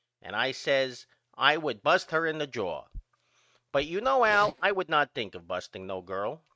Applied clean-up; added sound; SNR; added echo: neural mask model RNNoise.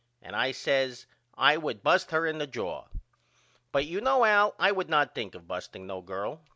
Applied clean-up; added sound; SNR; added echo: none; none; none; none.